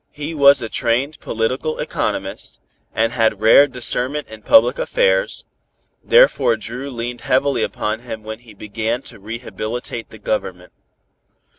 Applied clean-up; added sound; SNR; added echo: none; none; none; none.